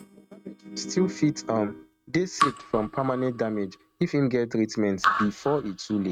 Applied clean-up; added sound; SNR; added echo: neural mask model RNNoise.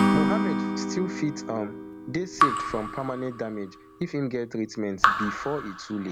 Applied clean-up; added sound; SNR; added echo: none; Acoustic guitar / Strum + Raindrop / Drip; -3 dB; none.